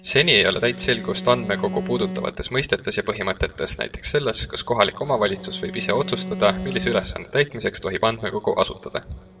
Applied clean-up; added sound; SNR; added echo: none; Bowed string instrument; 12 dB; reverberation time 1.1 s.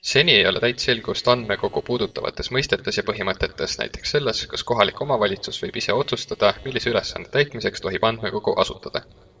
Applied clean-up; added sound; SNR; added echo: neural separator model SepFormer DNS4.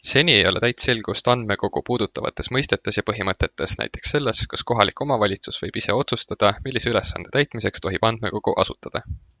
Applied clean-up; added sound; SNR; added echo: none; none; none; none.